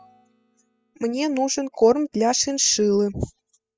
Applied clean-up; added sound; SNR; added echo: classical method spectral subtraction.